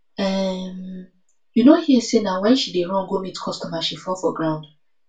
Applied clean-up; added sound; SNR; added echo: none; none; none; reverberation time 0.2 s.